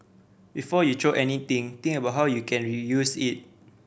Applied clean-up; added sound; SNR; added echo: none; none; none; none.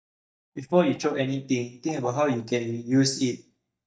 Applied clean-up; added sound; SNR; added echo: neural mask model DeepFilterNet 3.